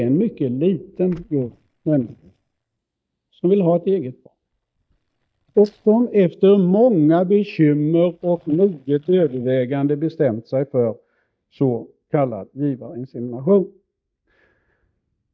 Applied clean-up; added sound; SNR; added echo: neural mask model DeepFilterNet 3.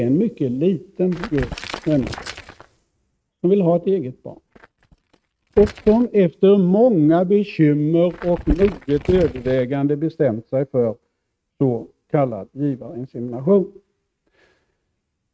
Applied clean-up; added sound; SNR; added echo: neural mask model RNNoise.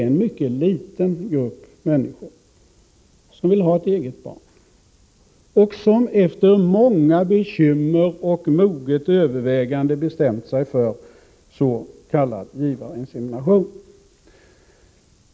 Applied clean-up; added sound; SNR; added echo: none; none; none; none.